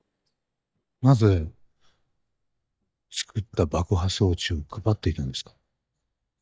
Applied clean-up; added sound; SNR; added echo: neural mask model DeepFilterNet 3.